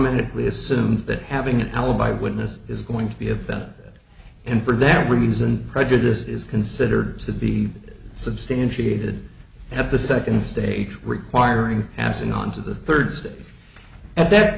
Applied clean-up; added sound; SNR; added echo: none; none; none; none.